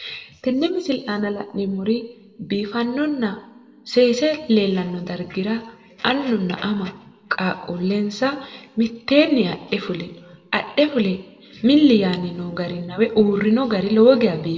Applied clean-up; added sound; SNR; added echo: none; none; none; reverberation time 0.9 s.